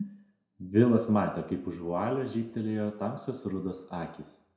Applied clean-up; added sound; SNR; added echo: none; none; none; reverberation time 0.5 s.